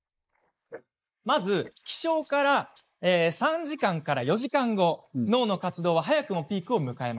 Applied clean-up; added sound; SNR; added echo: neural mask model Resemble Enhance denoiser.